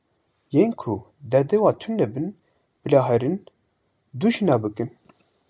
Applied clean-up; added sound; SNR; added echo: none; none; none; none.